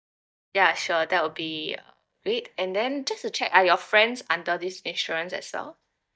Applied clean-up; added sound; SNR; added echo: neural mask model DeepFilterNet 3.